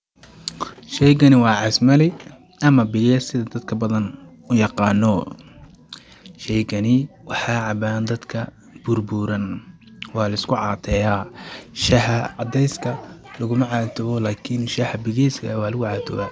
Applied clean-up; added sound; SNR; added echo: none; none; none; none.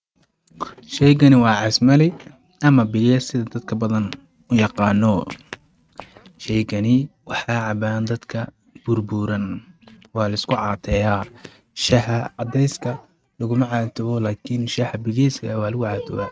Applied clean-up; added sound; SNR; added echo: neural mask model RNNoise.